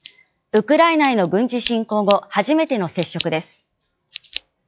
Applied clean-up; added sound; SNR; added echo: classical method log-MMSE.